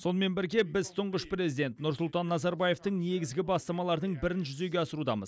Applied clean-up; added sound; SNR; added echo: none; none; none; none.